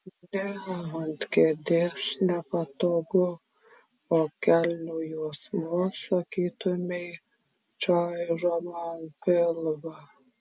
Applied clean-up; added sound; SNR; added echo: none; none; none; none.